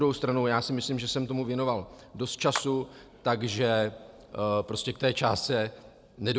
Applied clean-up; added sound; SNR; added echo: none; Clapping; 13 dB; none.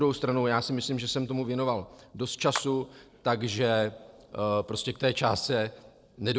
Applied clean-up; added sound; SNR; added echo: neural separator model SepFormer DNS4.